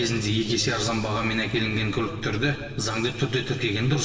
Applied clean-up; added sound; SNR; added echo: none; Bicycle; 19 dB; reverberation time 1.9 s.